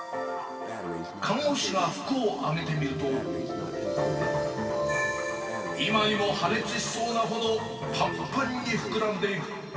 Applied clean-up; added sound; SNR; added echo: none; Breathing; 13 dB; reverberation time 2.6 s.